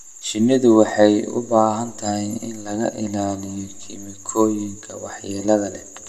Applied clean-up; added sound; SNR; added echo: none; none; none; reverberation time 1.2 s.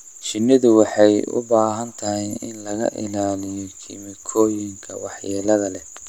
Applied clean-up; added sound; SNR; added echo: none; none; none; none.